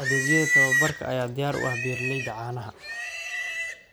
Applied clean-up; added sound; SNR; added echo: none; Livestock, farm animals, working animals; -2 dB; none.